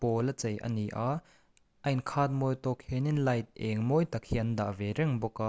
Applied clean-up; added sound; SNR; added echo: none; none; none; none.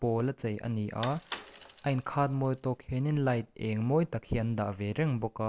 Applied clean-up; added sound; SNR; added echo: none; Bicycle; 15 dB; none.